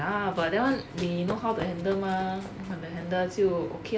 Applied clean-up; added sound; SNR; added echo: none; Run; 15 dB; none.